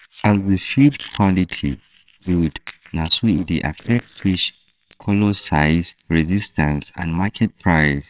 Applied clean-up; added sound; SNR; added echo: neural separator model SepFormer WHAMR!.